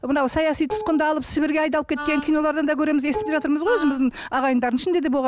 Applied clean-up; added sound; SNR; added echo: none; Wind instrument, woodwind instrument + Dishes, pots, and pans; 12 dB; none.